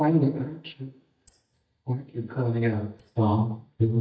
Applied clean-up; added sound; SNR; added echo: neural mask model DeepFilterNet 3.